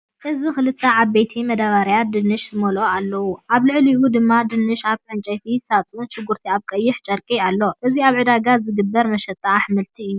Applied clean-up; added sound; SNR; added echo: none; none; none; none.